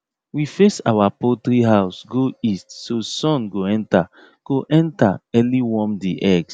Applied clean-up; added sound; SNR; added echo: none; none; none; none.